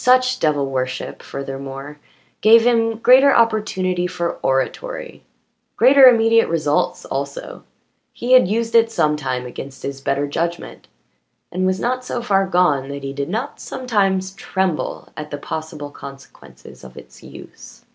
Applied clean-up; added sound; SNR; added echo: none; none; none; none.